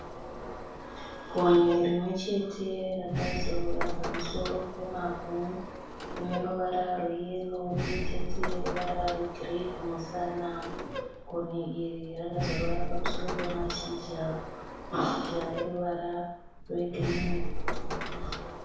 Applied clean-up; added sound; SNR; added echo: none; Sliding door; 1 dB; reverberation time 0.7 s.